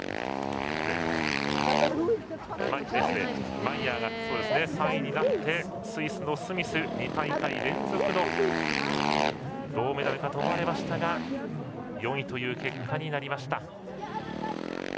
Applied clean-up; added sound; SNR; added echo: none; Motorcycle; 2 dB; none.